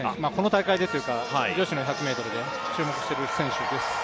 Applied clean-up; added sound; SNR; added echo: none; none; none; none.